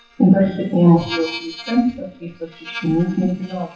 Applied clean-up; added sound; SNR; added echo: classical method WPE with log-MMSE.